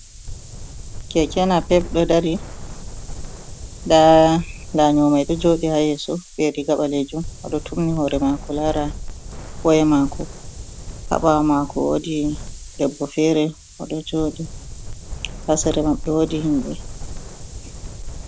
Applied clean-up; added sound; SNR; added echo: none; Wind; 11 dB; none.